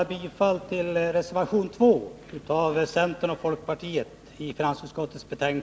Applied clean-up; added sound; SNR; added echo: none; none; none; none.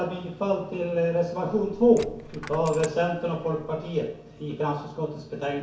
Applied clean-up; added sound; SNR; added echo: none; Coin (dropping); 18 dB; reverberation time 0.6 s.